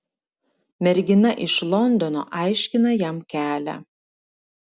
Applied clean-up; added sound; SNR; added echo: none; none; none; none.